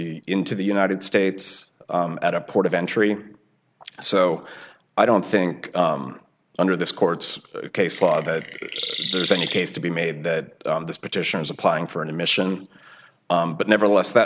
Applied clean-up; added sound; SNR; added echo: none; Chirp, tweet; 8 dB; none.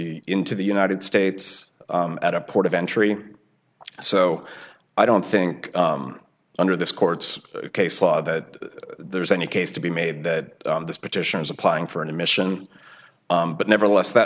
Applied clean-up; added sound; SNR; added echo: none; none; none; none.